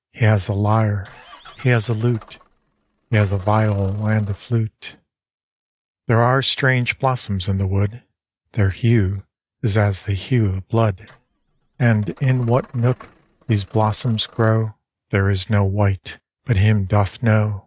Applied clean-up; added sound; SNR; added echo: neural mask model RNNoise.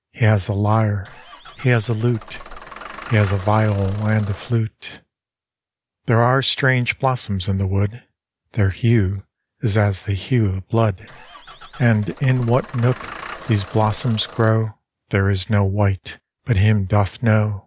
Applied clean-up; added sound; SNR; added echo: none; Engine starting / Bus; 17 dB; none.